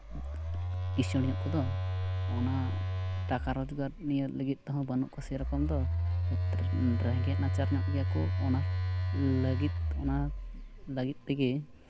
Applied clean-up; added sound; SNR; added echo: none; Telephone; -2 dB; none.